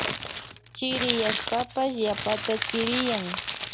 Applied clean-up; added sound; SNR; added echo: none; Crumpling, crinkling; 3 dB; none.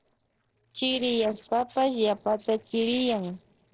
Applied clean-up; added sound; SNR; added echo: neural separator model SepFormer DNS4.